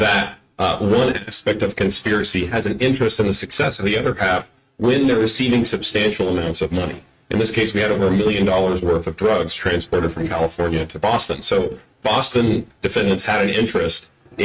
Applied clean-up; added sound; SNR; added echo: neural mask model RNNoise.